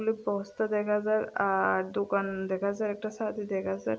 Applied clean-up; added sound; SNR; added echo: none; none; none; none.